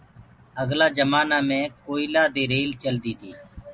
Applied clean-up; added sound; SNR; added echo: none; none; none; none.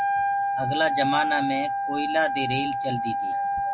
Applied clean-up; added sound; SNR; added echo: none; Wind instrument, woodwind instrument; -3 dB; none.